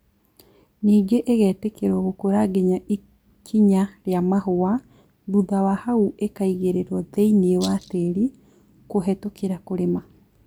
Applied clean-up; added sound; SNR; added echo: none; Rattle; 15 dB; none.